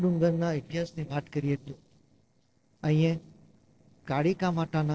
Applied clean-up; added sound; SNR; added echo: neural separator model SepFormer DNS4.